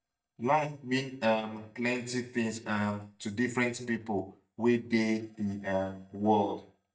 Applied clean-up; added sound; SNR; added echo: neural mask model DeepFilterNet 3.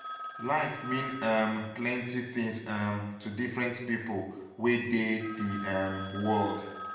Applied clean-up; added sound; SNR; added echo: none; Telephone; 12 dB; reverberation time 1.0 s.